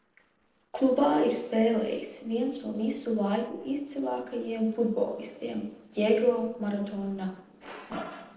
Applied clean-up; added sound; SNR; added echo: neural separator model SepFormer DNS4.